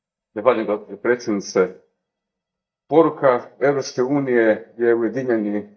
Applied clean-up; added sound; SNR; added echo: neural mask model DeepFilterNet 3.